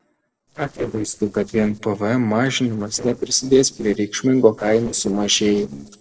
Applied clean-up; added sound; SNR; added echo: neural separator model SepFormer DNS4.